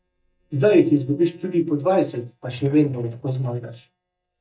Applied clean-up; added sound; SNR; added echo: neural mask model DeepFilterNet 3.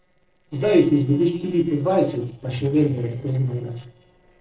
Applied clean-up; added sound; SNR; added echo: neural separator model SepFormer DNS4.